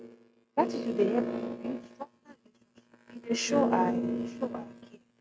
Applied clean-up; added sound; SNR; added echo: neural mask model RNNoise.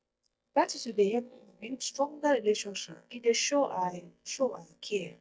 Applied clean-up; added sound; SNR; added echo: neural mask model DeepFilterNet 3.